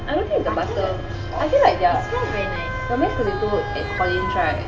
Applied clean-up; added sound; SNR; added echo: none; Motor vehicle (road) / Siren; 10 dB; reverberation time 0.2 s.